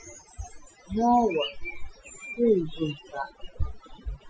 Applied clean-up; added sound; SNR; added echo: classical method Wiener filter.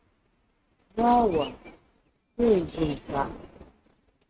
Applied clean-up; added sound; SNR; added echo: neural mask model RNNoise.